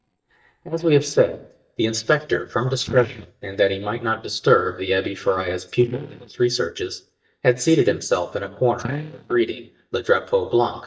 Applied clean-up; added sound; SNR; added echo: neural mask model DeepFilterNet 3.